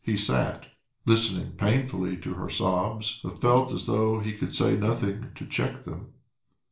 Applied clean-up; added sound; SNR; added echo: neural separator model SepFormer DNS4.